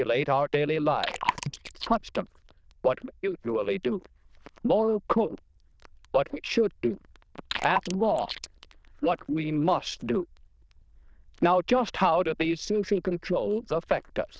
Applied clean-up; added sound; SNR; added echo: neural diffusion model UNIVERSE++.